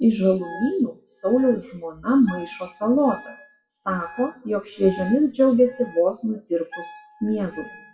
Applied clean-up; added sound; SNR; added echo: classical method WPE with log-MMSE.